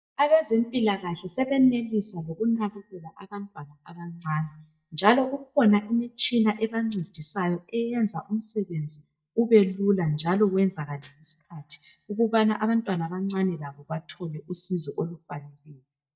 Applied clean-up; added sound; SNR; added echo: neural mask model DeepFilterNet 3.